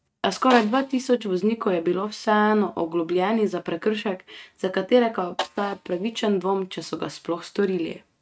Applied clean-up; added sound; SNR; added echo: neural mask model RNNoise.